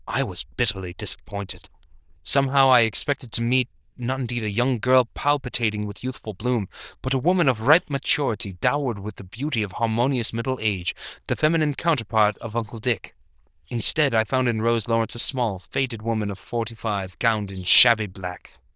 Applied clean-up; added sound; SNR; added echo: neural diffusion model UNIVERSE++.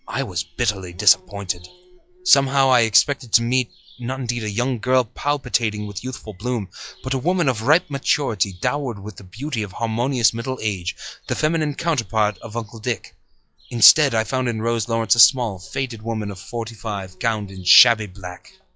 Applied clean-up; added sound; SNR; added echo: classical method log-MMSE.